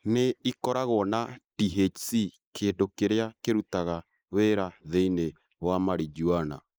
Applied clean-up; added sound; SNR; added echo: neural mask model Resemble Enhance denoiser.